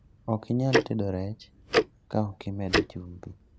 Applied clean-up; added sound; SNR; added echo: none; Tick-tock; 0 dB; none.